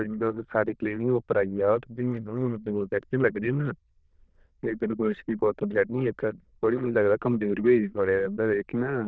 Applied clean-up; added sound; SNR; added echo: neural diffusion model UNIVERSE++.